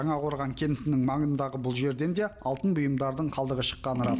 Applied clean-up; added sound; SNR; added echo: none; Scissors; 13 dB; none.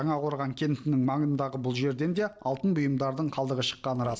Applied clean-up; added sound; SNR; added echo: neural separator model SepFormer DNS4.